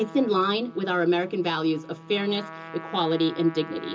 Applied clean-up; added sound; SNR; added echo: none; Trumpet; 17 dB; reverberation time 0.2 s.